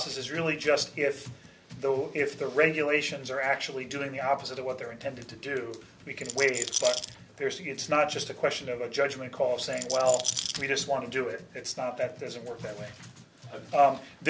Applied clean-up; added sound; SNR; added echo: none; Rattle; 4 dB; none.